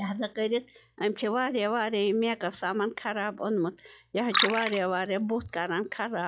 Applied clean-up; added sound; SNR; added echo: classical method log-MMSE.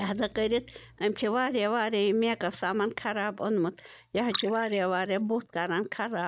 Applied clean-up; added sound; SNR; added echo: neural mask model DeepFilterNet 3.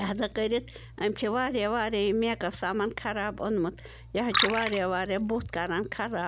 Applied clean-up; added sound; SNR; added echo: none; Liquid; 8 dB; none.